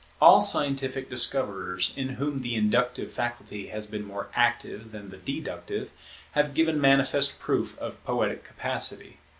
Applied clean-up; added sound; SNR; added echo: none; none; none; none.